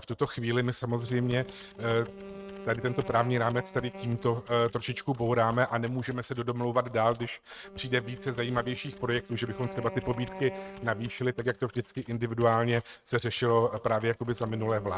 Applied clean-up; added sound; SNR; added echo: neural mask model RNNoise.